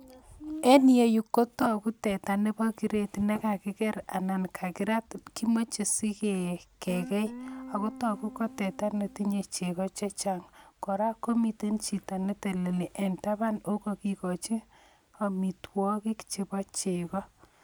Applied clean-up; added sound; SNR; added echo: none; Guitar; 14 dB; none.